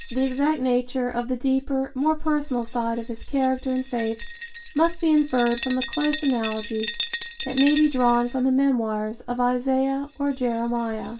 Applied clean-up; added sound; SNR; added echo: none; Glass; 8 dB; reverberation time 0.2 s.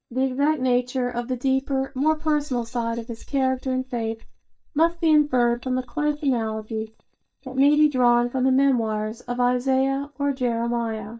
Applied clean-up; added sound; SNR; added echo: neural mask model DeepFilterNet 3.